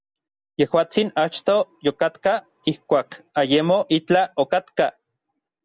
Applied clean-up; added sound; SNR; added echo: none; none; none; none.